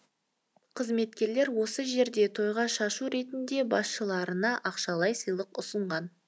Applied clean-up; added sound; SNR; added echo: none; none; none; none.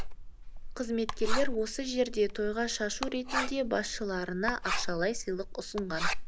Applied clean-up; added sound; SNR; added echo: none; Writing; 1 dB; none.